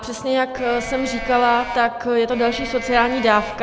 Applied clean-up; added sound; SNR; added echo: none; Livestock, farm animals, working animals; 11 dB; none.